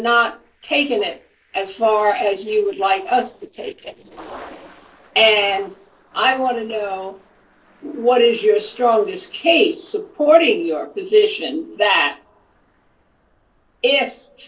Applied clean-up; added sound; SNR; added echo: neural separator model SepFormer DNS4.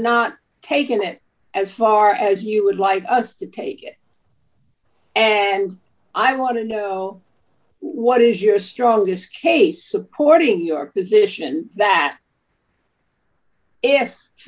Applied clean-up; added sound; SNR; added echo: none; none; none; none.